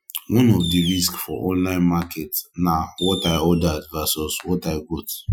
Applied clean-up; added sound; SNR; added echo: classical method Wiener filter.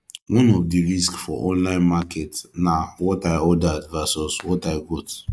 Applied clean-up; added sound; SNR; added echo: neural mask model DeepFilterNet 3.